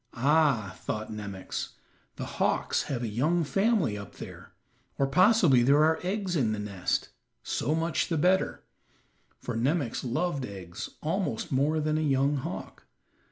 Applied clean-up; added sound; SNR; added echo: none; none; none; none.